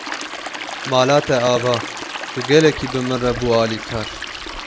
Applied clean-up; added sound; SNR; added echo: none; Stream; 9 dB; none.